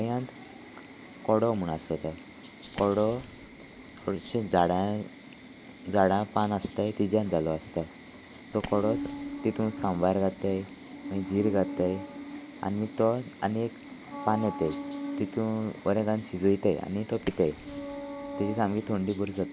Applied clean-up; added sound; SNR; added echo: none; Fire; 19 dB; none.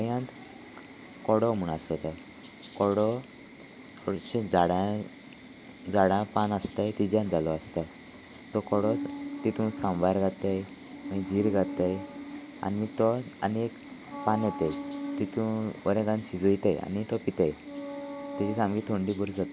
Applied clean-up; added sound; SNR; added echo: none; none; none; none.